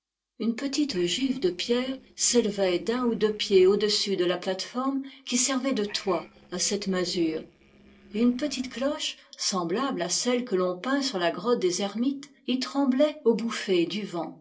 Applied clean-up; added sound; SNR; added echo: neural separator model SepFormer DNS4.